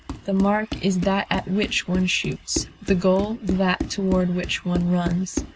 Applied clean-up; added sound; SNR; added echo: none; Run; 10 dB; none.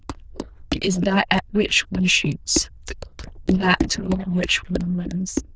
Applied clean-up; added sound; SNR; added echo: neural diffusion model UNIVERSE++.